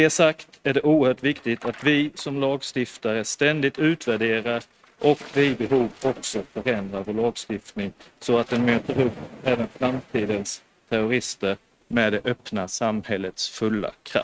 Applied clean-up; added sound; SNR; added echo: neural mask model RNNoise.